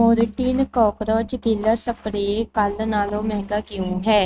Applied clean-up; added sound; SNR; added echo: neural mask model RNNoise.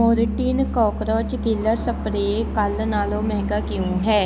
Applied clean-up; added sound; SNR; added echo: none; none; none; none.